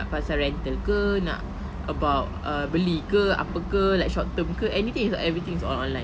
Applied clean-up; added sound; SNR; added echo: none; none; none; none.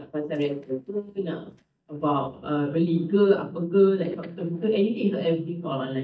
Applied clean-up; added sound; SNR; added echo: neural mask model DeepFilterNet 3.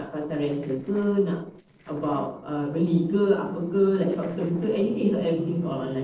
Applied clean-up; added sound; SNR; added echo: neural separator model SepFormer DNS4.